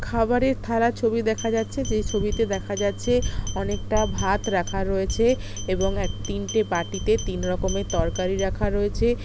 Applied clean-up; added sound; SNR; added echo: none; Glass; 16 dB; none.